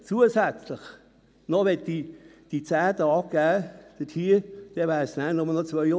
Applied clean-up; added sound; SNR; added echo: none; none; none; none.